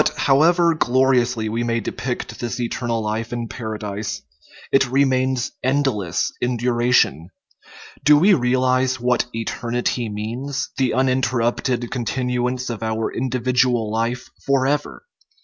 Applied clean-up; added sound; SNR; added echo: none; none; none; none.